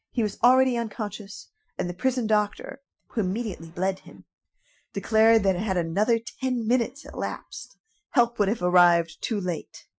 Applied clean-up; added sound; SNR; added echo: classical method Wiener filter.